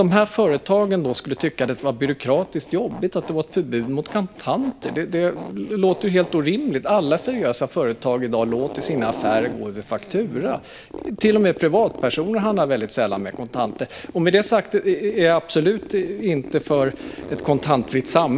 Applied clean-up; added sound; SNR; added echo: none; Zipper (clothing); 16 dB; none.